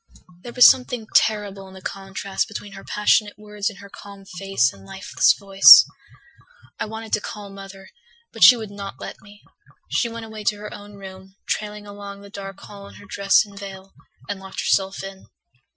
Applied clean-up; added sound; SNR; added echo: classical method Wiener filter.